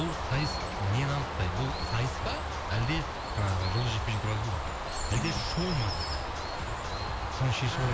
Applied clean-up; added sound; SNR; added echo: none; Bird; 2 dB; none.